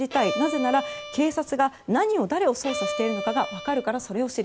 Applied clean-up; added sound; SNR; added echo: none; Bowed string instrument; 8 dB; none.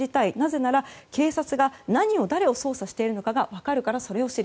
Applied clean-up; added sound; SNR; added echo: none; none; none; none.